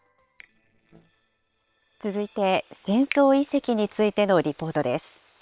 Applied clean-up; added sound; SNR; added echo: neural separator model SepFormer WHAM!.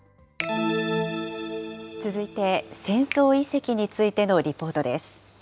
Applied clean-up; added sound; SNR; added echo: none; Finger snapping; 18 dB; none.